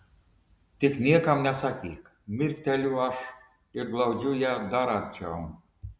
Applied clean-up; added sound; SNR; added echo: none; none; none; none.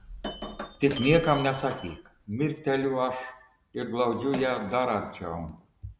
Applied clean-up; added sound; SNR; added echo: none; Shatter; 14 dB; none.